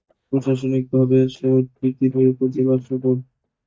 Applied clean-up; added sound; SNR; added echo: neural mask model DeepFilterNet 3.